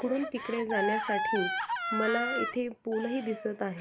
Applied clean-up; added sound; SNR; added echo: none; Gasp; 2 dB; none.